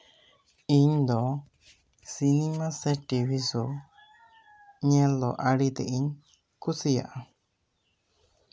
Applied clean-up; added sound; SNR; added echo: none; none; none; none.